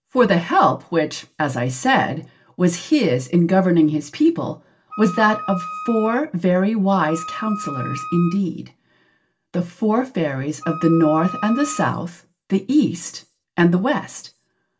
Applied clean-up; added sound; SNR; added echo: none; Wind instrument, woodwind instrument; 12 dB; reverberation time 0.2 s.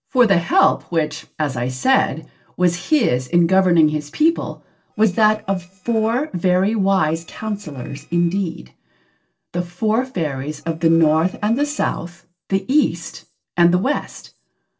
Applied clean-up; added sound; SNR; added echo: neural separator model SepFormer DNS4.